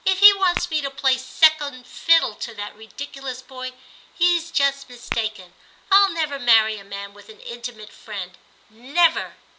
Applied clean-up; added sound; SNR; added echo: none; Tap / Glass; 13 dB; none.